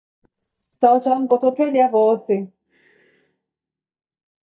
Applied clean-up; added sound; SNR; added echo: neural mask model DeepFilterNet 3.